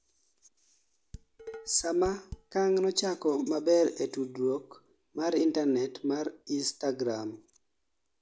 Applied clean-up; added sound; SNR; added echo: none; Dishes, pots, and pans; 16 dB; none.